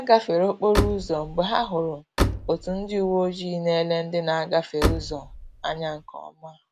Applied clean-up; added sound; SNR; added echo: none; Slam; 4 dB; none.